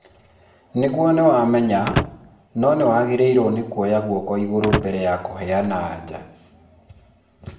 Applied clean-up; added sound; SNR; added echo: none; Slam / Wood; 7 dB; reverberation time 0.6 s.